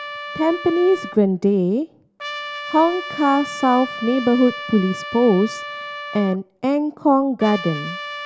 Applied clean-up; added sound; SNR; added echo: none; Trumpet; 12 dB; none.